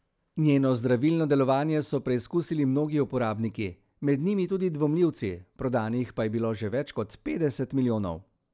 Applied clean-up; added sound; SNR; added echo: none; none; none; none.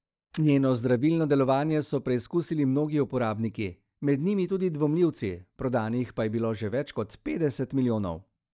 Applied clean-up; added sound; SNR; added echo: neural mask model DeepFilterNet 3.